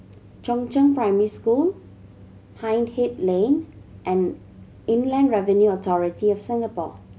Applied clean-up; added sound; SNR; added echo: none; none; none; none.